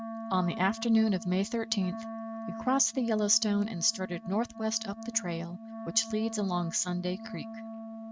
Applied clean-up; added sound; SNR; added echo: neural mask model RNNoise.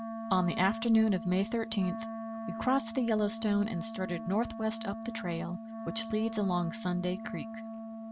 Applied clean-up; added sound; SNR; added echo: none; Wind instrument, woodwind instrument; 9 dB; none.